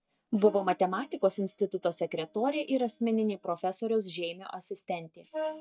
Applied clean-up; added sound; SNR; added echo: neural mask model DeepFilterNet 3.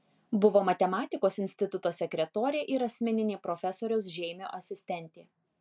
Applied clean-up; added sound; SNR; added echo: none; none; none; none.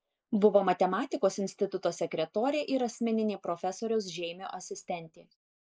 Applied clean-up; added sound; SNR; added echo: neural mask model Resemble Enhance denoiser.